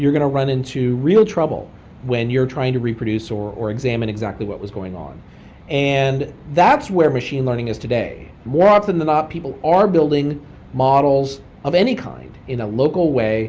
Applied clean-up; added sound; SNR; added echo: none; none; none; none.